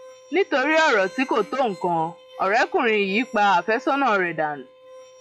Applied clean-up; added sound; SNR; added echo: classical method log-MMSE.